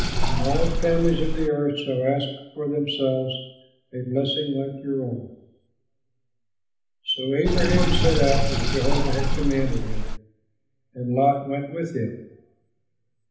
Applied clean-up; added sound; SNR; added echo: none; Sink (filling or washing); 0 dB; reverberation time 0.8 s.